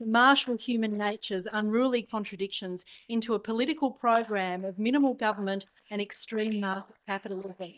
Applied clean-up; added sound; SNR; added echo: neural mask model DeepFilterNet 3.